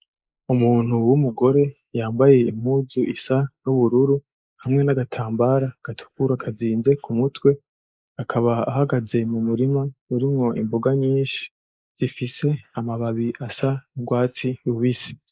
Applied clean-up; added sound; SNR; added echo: neural mask model Resemble Enhance denoiser.